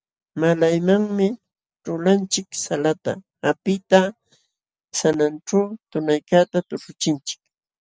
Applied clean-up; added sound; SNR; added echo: none; none; none; none.